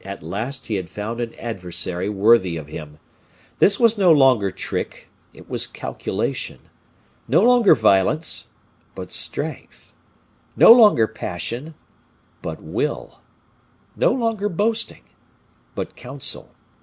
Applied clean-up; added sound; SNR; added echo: none; none; none; none.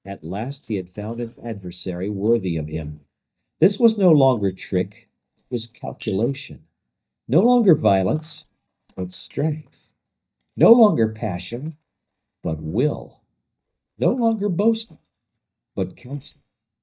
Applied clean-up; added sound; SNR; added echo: neural mask model DeepFilterNet 3.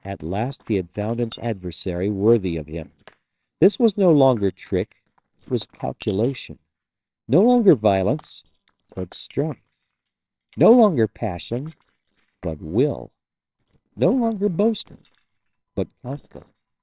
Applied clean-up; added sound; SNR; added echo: neural separator model SepFormer WHAMR!.